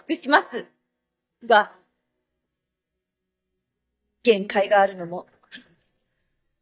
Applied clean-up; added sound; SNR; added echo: neural mask model DeepFilterNet 3.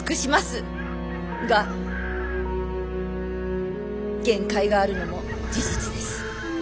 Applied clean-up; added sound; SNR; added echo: none; Chicken, rooster; 15 dB; none.